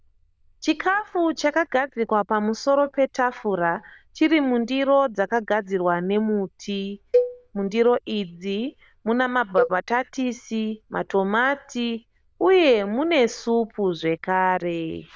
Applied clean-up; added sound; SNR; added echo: neural diffusion model UNIVERSE++.